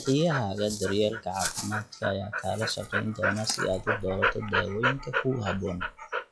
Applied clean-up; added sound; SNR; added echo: classical method log-MMSE.